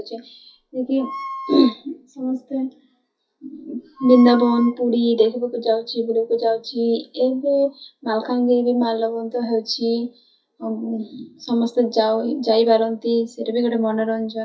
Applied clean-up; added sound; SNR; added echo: classical method WPE with log-MMSE.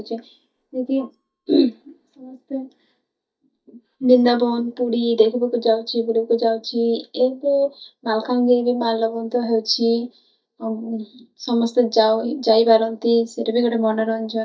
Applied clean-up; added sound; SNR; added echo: neural mask model DeepFilterNet 3.